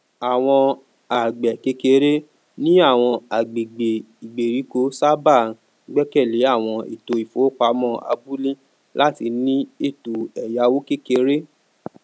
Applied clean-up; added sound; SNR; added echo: none; none; none; none.